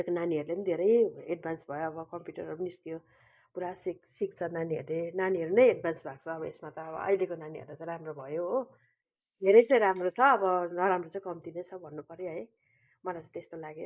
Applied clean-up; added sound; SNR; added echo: neural mask model Resemble Enhance denoiser.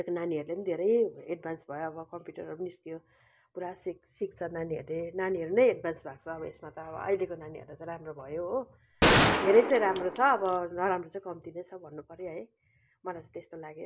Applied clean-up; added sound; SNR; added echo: none; Gunshot, gunfire; -5 dB; none.